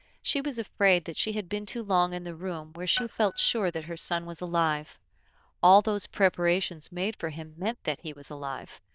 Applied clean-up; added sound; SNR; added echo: neural diffusion model UNIVERSE++.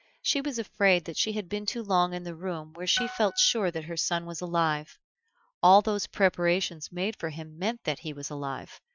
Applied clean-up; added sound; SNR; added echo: classical method Wiener filter.